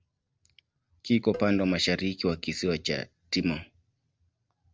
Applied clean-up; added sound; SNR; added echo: neural separator model SepFormer DNS4.